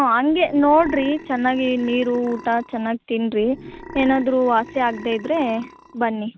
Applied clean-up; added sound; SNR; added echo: none; Burping, eructation; 17 dB; none.